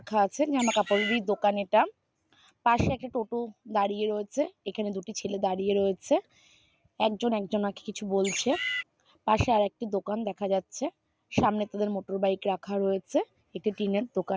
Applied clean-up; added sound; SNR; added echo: none; Bird; 4 dB; none.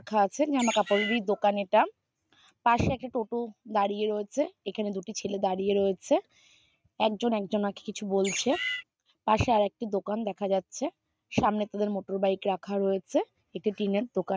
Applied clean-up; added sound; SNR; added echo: neural mask model RNNoise.